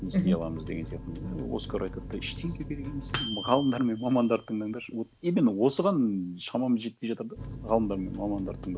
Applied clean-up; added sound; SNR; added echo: none; Microwave oven; 12 dB; none.